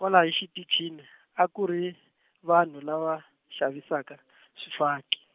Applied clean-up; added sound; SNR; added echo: none; none; none; none.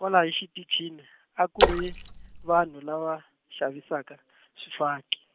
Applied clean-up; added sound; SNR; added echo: none; Splash, splatter; -2 dB; none.